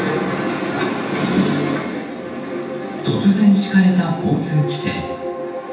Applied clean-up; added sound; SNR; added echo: none; none; none; reverberation time 0.9 s.